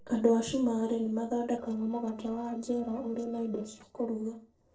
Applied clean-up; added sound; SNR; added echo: neural separator model SepFormer DNS4.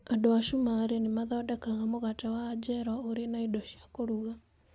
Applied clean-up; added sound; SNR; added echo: none; none; none; none.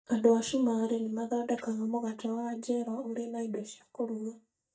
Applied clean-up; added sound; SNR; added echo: neural mask model DeepFilterNet 3.